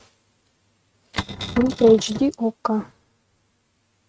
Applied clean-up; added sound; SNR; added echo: neural mask model RNNoise.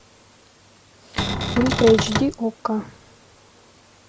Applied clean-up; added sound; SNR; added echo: none; Cupboard open or close; 0 dB; none.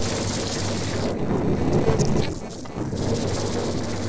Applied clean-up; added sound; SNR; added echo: neural separator model SepFormer DNS4.